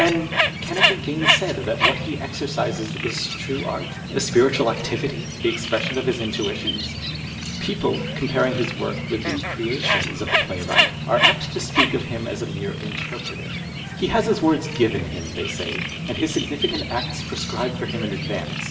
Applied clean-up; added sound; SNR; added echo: none; Bird; 0 dB; reverberation time 0.9 s.